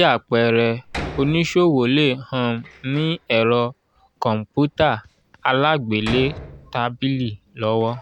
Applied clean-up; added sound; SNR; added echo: none; Door; 17 dB; none.